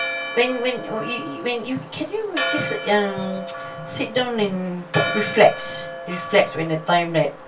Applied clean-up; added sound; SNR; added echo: none; Church bell; 8 dB; reverberation time 0.2 s.